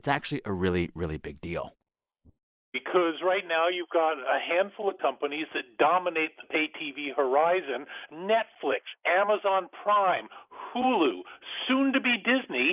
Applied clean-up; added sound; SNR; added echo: neural mask model Resemble Enhance denoiser.